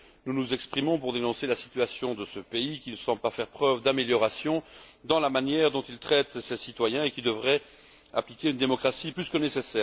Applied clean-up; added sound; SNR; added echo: none; none; none; none.